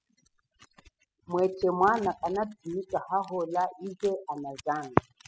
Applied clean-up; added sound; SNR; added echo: classical method spectral subtraction.